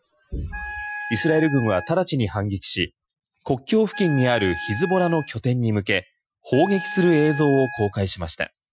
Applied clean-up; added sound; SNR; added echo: classical method Wiener filter.